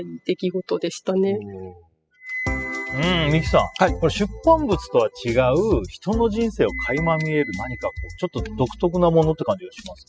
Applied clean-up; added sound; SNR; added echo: classical method spectral subtraction.